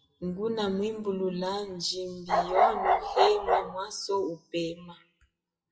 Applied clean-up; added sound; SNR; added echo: classical method WPE with log-MMSE.